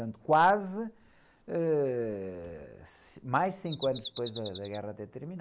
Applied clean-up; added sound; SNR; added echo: none; Bird vocalization, bird call, bird song; 12 dB; none.